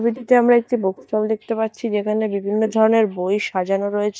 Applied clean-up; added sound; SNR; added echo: neural mask model DeepFilterNet 3.